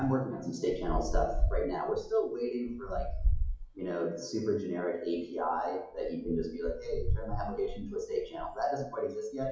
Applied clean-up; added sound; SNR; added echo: classical method WPE with log-MMSE.